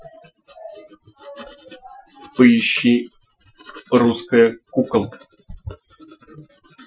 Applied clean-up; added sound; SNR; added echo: classical method Wiener filter.